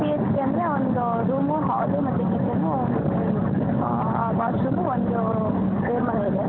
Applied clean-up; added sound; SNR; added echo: none; none; none; none.